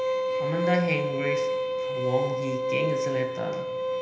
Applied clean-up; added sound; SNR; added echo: none; Bowed string instrument; -3 dB; reverberation time 0.8 s.